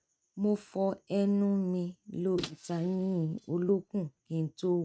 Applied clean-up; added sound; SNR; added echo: neural mask model RNNoise.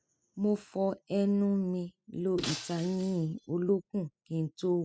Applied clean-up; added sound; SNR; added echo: classical method spectral subtraction.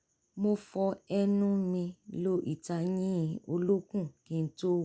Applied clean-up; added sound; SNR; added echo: none; none; none; none.